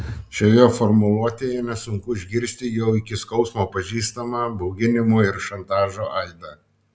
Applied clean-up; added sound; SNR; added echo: none; none; none; none.